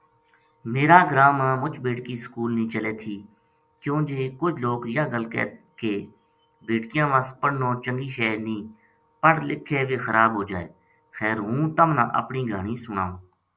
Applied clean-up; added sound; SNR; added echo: none; none; none; none.